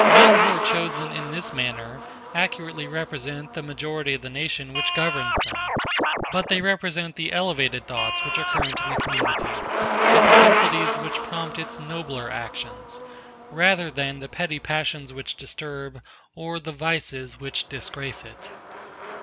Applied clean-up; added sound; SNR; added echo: none; Bicycle + Scratching (performance technique); -4 dB; none.